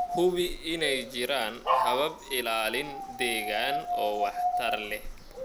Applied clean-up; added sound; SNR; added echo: none; Dog; 2 dB; none.